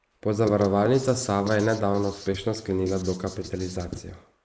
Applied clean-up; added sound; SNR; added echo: neural mask model Resemble Enhance denoiser.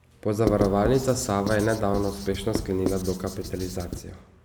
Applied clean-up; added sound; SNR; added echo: none; Writing; 7 dB; none.